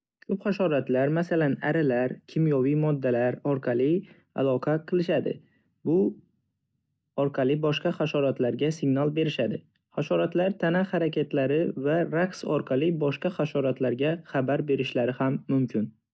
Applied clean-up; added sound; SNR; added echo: none; none; none; none.